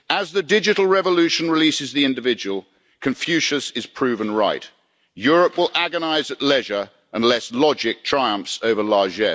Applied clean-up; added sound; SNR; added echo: none; none; none; none.